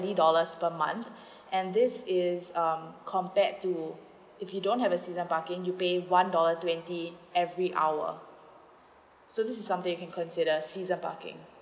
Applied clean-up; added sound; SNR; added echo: none; none; none; none.